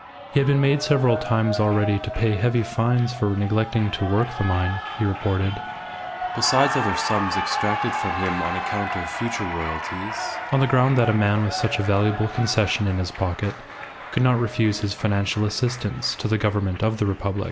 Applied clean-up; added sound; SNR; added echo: none; Cheering; 8 dB; none.